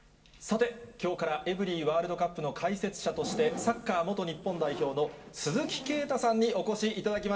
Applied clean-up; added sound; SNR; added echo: none; Zipper (clothing); 15 dB; reverberation time 2.1 s.